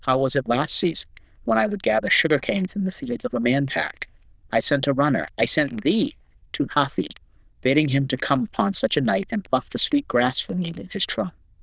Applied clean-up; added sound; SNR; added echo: neural diffusion model UNIVERSE++.